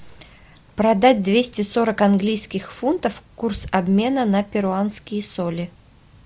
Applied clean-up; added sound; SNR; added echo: none; none; none; none.